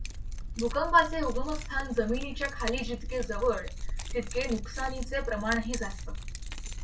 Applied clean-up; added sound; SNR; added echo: none; Keys jangling; 3 dB; reverberation time 0.2 s.